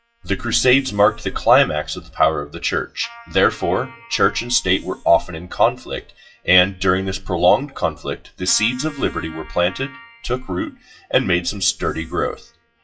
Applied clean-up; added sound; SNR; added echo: classical method WPE with log-MMSE.